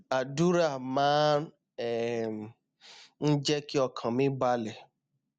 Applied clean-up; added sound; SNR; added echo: none; none; none; none.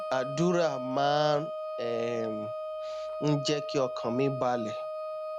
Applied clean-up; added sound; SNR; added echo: none; Wind instrument, woodwind instrument; 5 dB; none.